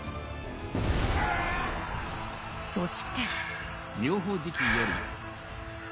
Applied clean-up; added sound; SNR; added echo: none; Breathing; 7 dB; none.